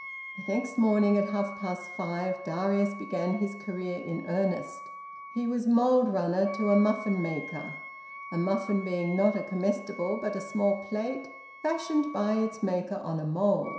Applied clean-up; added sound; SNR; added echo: none; Wind instrument, woodwind instrument; 15 dB; reverberation time 0.7 s.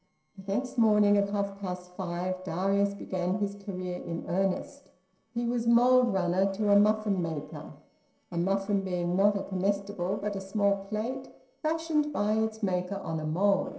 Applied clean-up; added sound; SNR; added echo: neural separator model SepFormer DNS4.